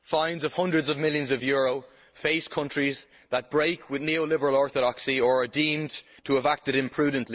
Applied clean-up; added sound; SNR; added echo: neural mask model Resemble Enhance denoiser.